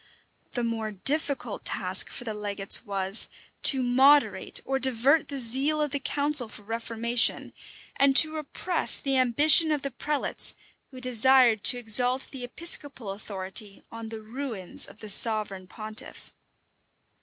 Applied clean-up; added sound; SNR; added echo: none; none; none; none.